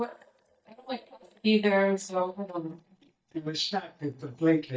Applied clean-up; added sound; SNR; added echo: neural mask model DeepFilterNet 3.